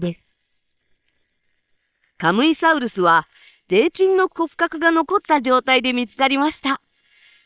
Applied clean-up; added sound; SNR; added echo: neural separator model SepFormer WHAM!.